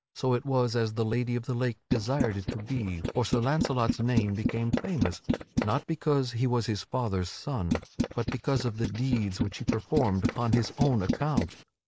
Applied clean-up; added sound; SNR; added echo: neural mask model Resemble Enhance denoiser.